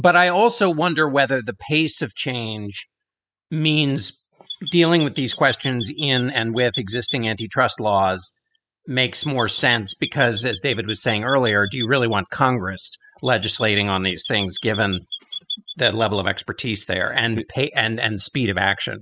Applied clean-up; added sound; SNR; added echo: classical method spectral subtraction.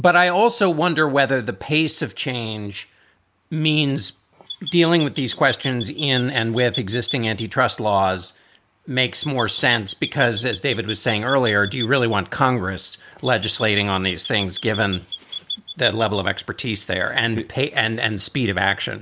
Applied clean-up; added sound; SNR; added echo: neural mask model Resemble Enhance denoiser.